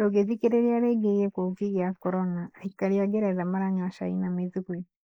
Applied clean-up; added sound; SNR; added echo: neural mask model Resemble Enhance denoiser.